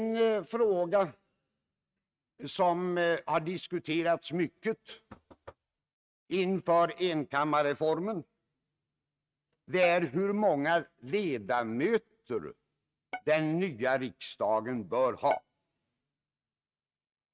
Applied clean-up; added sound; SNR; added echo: neural mask model RNNoise.